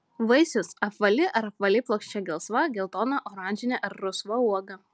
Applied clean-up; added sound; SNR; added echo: none; none; none; none.